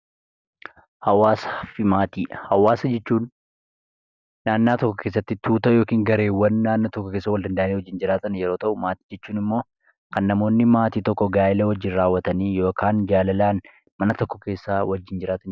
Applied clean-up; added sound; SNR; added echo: none; none; none; none.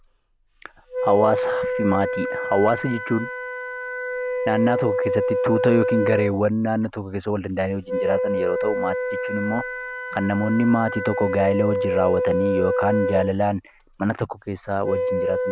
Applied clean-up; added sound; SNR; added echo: none; Wind instrument, woodwind instrument; 2 dB; none.